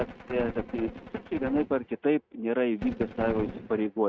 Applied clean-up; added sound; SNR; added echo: neural mask model RNNoise.